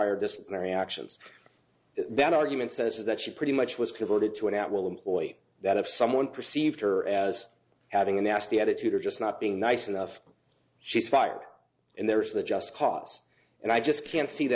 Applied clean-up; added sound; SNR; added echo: neural separator model SepFormer DNS4.